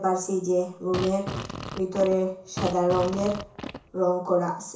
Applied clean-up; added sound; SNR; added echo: none; Fart; 9 dB; reverberation time 0.7 s.